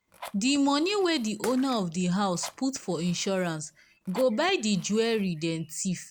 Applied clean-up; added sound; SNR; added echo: none; Fire + Bathtub (filling or washing) / Water / Splash, splatter; 20 dB; none.